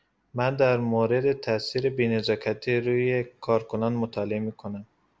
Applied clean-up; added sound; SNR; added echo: none; none; none; none.